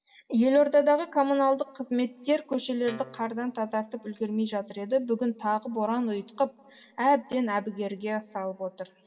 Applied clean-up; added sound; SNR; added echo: none; Guitar; 20 dB; reverberation time 0.3 s.